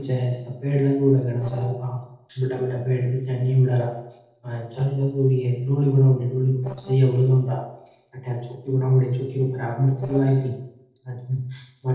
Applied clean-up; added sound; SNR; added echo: neural separator model SepFormer DNS4.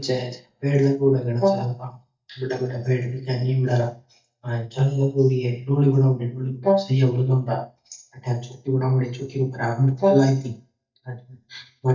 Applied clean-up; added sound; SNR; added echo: neural mask model DeepFilterNet 3.